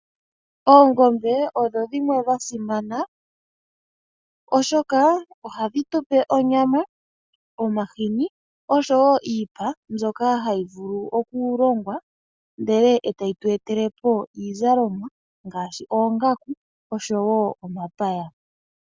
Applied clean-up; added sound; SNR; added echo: none; none; none; none.